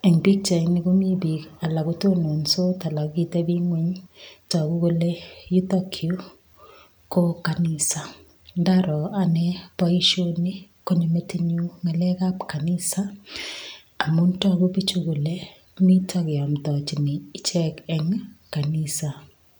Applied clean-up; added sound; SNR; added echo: none; none; none; none.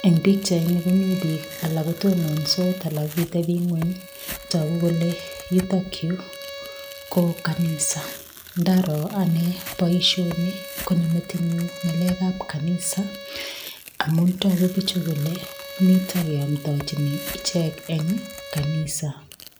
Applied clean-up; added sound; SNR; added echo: none; Bowed string instrument + Tearing; 14 dB; none.